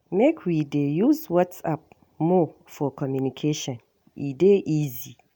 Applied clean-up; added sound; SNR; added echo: none; none; none; none.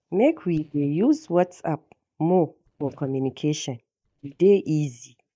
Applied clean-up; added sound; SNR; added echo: neural mask model DeepFilterNet 3.